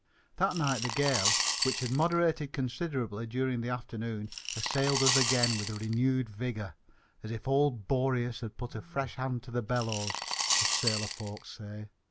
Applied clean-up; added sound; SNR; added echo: none; Coin (dropping) / Glass; 1 dB; none.